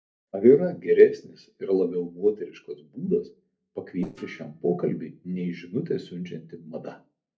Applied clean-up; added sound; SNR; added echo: neural separator model SepFormer DNS4.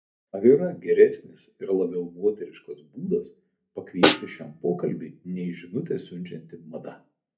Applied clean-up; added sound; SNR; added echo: none; Snare drum; 0 dB; reverberation time 0.3 s.